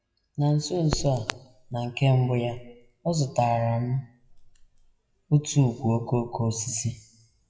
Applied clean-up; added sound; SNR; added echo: classical method WPE with log-MMSE.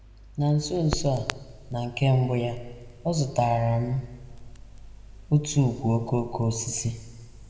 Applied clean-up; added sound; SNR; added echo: none; Crackle; 14 dB; reverberation time 1.3 s.